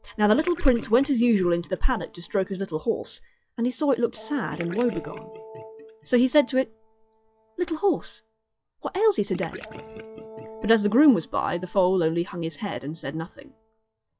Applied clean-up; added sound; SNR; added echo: classical method log-MMSE.